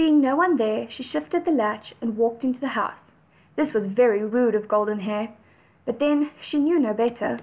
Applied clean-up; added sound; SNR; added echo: none; none; none; none.